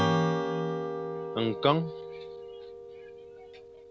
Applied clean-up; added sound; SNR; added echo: none; Strum; -2 dB; none.